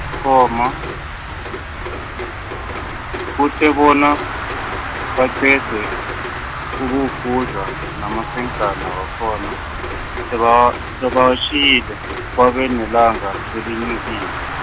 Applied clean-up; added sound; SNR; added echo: none; Traffic noise, roadway noise + Rain; 6 dB; none.